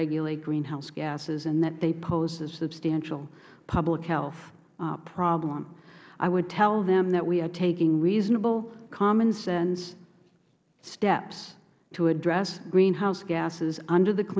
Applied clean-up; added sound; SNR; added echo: none; none; none; none.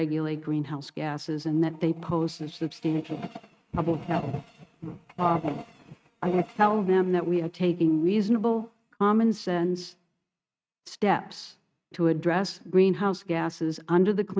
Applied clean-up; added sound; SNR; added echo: neural mask model RNNoise.